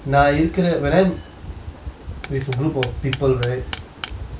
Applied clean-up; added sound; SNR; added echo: none; Hammer; 17 dB; none.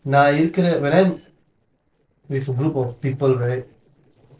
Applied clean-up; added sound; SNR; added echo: neural separator model SepFormer DNS4.